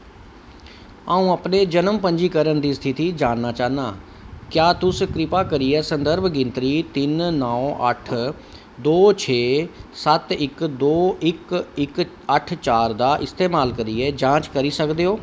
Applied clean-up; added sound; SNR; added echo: none; none; none; none.